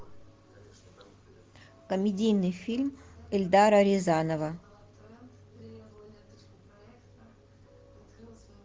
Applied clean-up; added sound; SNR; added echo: none; none; none; none.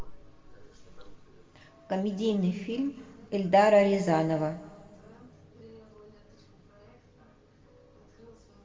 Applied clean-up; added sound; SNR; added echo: none; none; none; reverberation time 1.5 s.